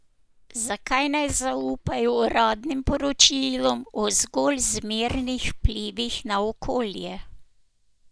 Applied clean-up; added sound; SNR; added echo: neural mask model DeepFilterNet 3.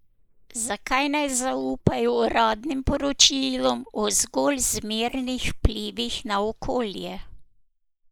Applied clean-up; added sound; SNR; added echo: neural mask model Resemble Enhance denoiser.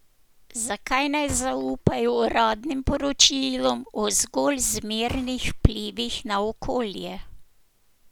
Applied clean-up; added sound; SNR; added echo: none; Thump, thud; 18 dB; none.